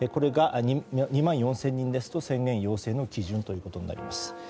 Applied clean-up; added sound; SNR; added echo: none; Church bell; 19 dB; none.